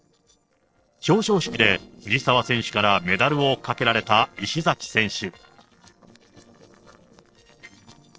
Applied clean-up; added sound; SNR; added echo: neural separator model SepFormer DNS4.